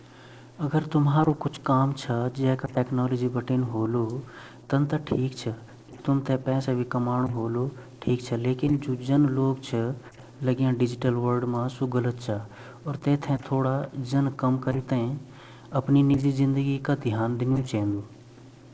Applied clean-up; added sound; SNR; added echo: neural separator model SepFormer DNS4.